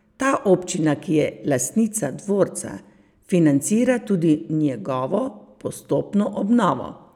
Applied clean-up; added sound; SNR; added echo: none; none; none; none.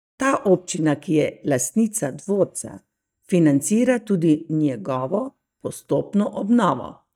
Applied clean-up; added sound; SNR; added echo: neural mask model DeepFilterNet 3.